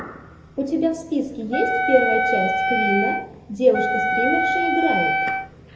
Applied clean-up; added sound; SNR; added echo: none; Wind instrument, woodwind instrument; -1 dB; reverberation time 0.8 s.